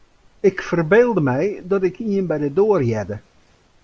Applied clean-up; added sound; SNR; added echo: none; none; none; none.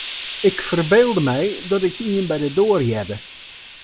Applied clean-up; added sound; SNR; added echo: none; Hiss; 11 dB; none.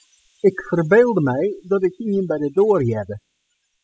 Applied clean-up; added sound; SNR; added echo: classical method spectral subtraction.